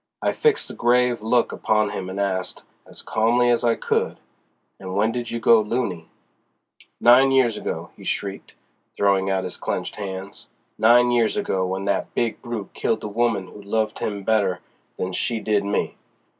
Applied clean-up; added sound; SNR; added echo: none; none; none; none.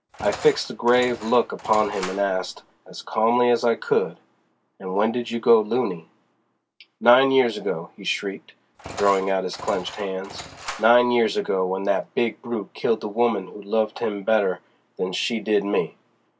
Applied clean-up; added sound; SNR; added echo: none; Engine; 15 dB; none.